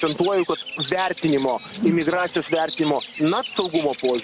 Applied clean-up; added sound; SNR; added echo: none; Bird vocalization, bird call, bird song + Whoosh, swoosh, swish; 10 dB; none.